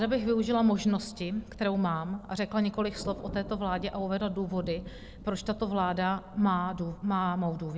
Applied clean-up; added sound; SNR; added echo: none; Thunder; 16 dB; none.